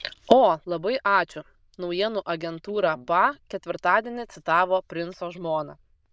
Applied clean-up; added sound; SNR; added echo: neural diffusion model UNIVERSE++.